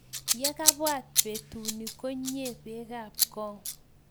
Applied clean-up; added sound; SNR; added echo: none; Scissors; -5 dB; none.